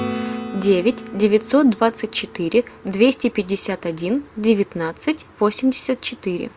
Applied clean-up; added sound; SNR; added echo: none; Acoustic guitar / Strum; 14 dB; none.